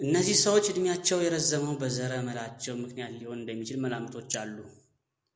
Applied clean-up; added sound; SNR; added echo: none; none; none; none.